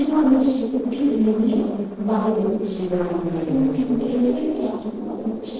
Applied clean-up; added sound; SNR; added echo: neural separator model SepFormer DNS4.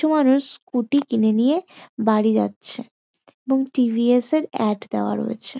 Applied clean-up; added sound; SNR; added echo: none; none; none; none.